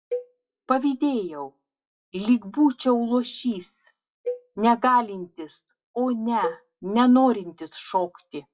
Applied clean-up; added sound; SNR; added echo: classical method WPE with log-MMSE.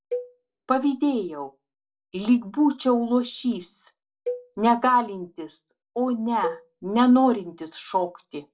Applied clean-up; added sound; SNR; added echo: neural separator model SepFormer DNS4.